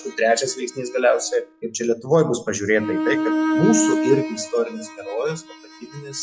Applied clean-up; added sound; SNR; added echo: classical method log-MMSE.